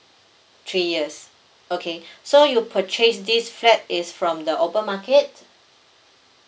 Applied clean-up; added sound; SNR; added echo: none; none; none; none.